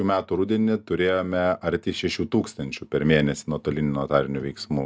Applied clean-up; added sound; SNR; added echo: none; none; none; none.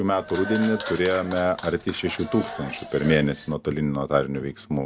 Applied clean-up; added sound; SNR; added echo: none; Applause / Clapping; 9 dB; none.